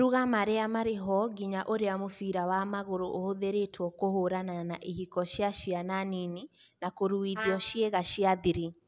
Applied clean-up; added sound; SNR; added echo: none; Trumpet; 10 dB; none.